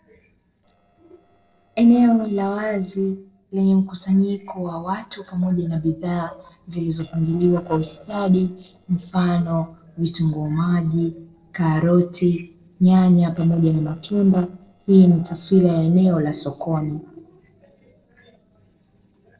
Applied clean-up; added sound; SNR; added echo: neural separator model SepFormer DNS4.